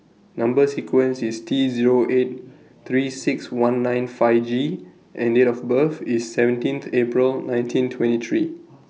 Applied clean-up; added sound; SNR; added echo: none; none; none; none.